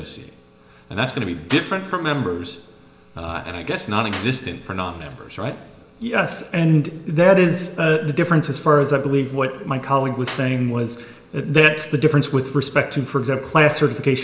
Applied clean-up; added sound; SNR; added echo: none; Clapping; 19 dB; reverberation time 1.1 s.